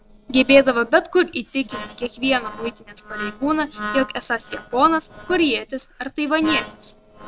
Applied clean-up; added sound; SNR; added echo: neural separator model SepFormer DNS4.